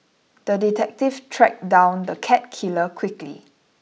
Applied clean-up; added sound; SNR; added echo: none; none; none; none.